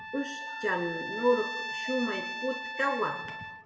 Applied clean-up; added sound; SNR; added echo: none; Trumpet; 5 dB; reverberation time 0.8 s.